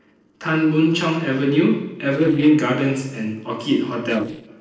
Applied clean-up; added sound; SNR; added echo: neural separator model SepFormer DNS4.